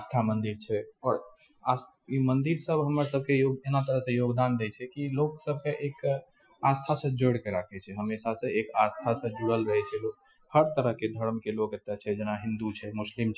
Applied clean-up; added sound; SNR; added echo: classical method Wiener filter.